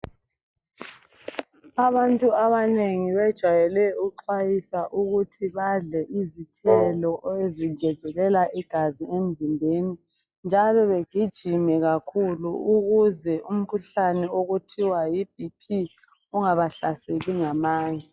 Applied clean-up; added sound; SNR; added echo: classical method log-MMSE.